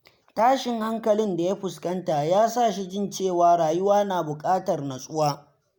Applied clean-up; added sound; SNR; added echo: none; none; none; none.